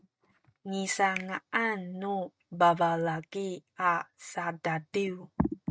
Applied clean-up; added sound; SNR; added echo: neural mask model RNNoise.